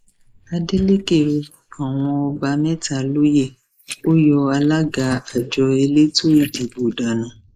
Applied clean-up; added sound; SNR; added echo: neural mask model Resemble Enhance denoiser.